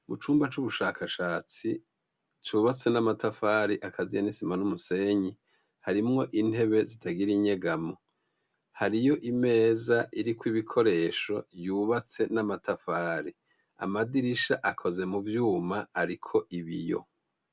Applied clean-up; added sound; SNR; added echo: none; none; none; none.